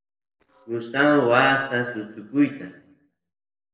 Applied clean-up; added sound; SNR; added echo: neural separator model SepFormer DNS4.